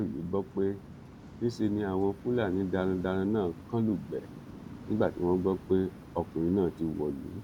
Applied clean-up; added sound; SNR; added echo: none; Waves, surf; 15 dB; none.